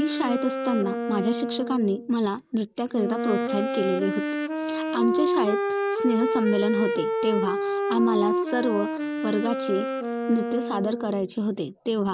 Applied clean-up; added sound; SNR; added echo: none; Wind instrument, woodwind instrument; 1 dB; none.